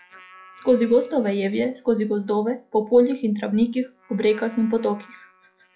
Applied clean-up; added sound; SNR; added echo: classical method log-MMSE.